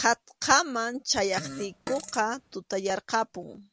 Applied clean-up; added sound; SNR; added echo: none; Fart; 13 dB; none.